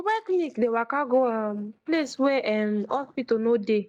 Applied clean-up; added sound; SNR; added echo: neural mask model DeepFilterNet 3.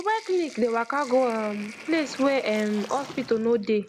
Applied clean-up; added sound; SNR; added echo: none; Sink (filling or washing) + Splash, splatter; 17 dB; none.